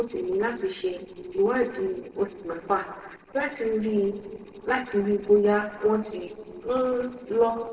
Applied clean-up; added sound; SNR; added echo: neural separator model SepFormer DNS4.